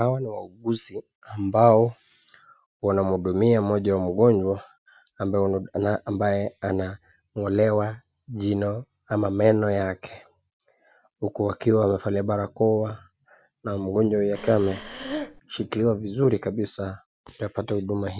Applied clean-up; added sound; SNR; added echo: none; Breathing; 10 dB; none.